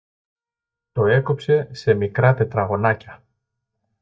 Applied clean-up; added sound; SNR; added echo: neural mask model DeepFilterNet 3.